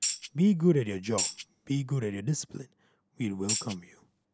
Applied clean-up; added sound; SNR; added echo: none; Tambourine; 5 dB; none.